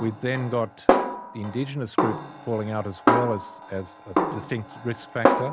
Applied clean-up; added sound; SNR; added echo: none; Snare drum; -3 dB; none.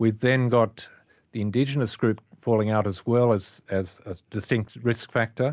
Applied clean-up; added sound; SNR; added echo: none; none; none; none.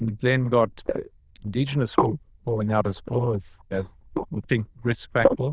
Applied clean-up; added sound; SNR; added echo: neural diffusion model UNIVERSE++.